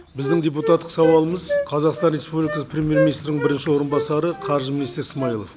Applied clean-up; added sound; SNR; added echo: none; Wind instrument, woodwind instrument; 7 dB; none.